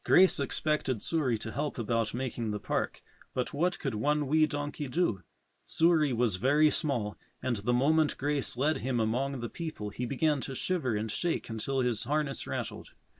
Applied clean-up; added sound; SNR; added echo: neural mask model Resemble Enhance denoiser.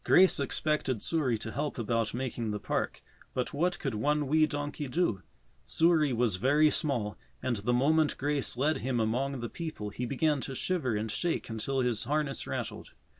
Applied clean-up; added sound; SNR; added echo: none; none; none; none.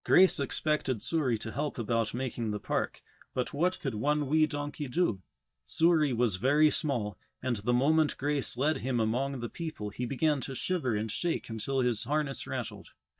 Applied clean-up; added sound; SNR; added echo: neural mask model DeepFilterNet 3.